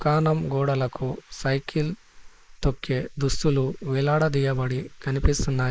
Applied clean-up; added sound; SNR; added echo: neural mask model Resemble Enhance denoiser.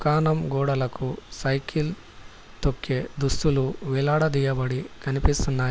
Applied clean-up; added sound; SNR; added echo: none; none; none; none.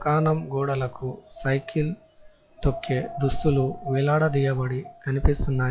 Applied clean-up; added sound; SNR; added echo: classical method log-MMSE.